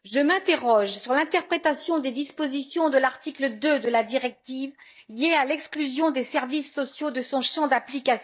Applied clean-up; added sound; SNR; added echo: neural mask model DeepFilterNet 3.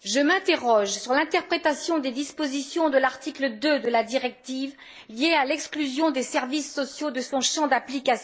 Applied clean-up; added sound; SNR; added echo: neural mask model Resemble Enhance denoiser.